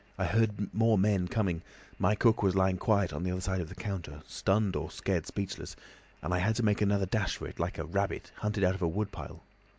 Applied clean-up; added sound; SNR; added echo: none; none; none; none.